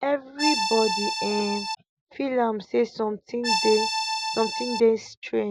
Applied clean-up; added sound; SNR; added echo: none; Accordion; 1 dB; none.